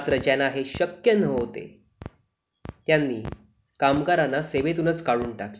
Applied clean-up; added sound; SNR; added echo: none; none; none; none.